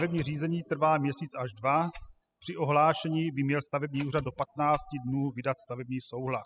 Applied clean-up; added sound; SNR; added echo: classical method spectral subtraction.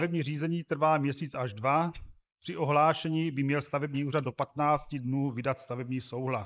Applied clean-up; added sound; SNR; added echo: neural mask model Resemble Enhance denoiser.